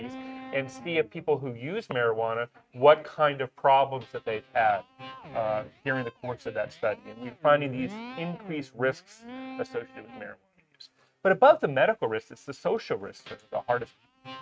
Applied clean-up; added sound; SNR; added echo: neural mask model RNNoise.